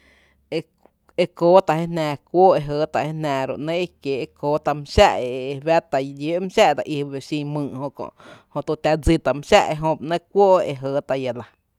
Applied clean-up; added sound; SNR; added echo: none; none; none; none.